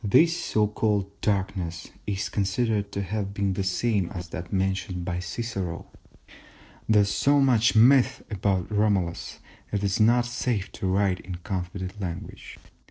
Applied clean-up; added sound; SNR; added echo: neural separator model SepFormer DNS4.